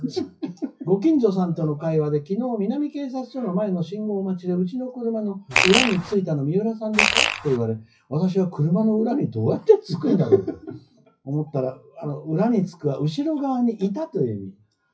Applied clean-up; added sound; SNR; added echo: classical method WPE with log-MMSE.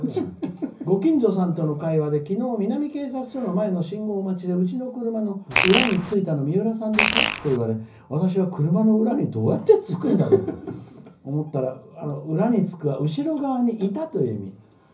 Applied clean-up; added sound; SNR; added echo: none; Fart; -1 dB; reverberation time 0.5 s.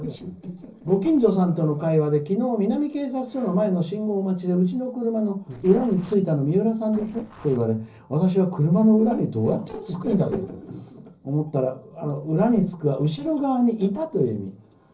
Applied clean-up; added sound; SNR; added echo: neural separator model SepFormer DNS4.